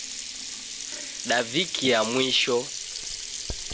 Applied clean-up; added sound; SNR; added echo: none; Sink (filling or washing); 6 dB; none.